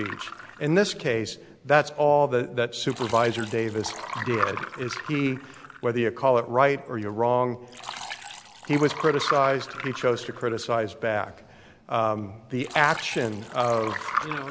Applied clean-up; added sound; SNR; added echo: none; Liquid; 11 dB; none.